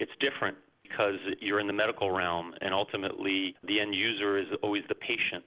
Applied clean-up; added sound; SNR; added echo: none; none; none; none.